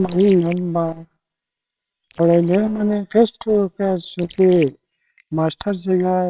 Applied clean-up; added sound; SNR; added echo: neural separator model SepFormer WHAMR!.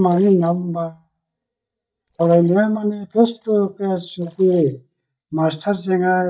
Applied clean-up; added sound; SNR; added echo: neural mask model DeepFilterNet 3.